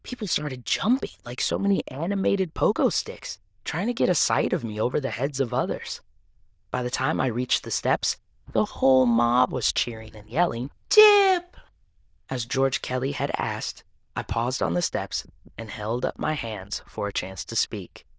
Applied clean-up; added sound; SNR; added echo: neural diffusion model UNIVERSE++.